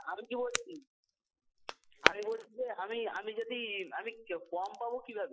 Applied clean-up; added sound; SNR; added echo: classical method Wiener filter.